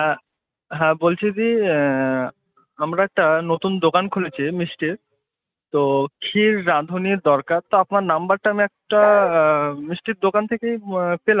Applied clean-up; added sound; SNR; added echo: neural mask model RNNoise.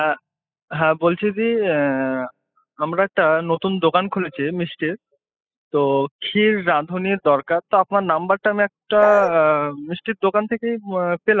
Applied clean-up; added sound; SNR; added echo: classical method spectral subtraction.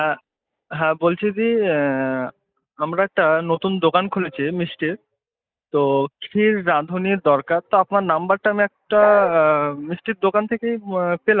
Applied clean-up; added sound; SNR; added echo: neural mask model DeepFilterNet 3.